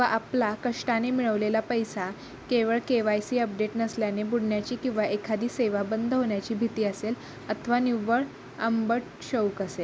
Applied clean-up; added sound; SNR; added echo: none; none; none; none.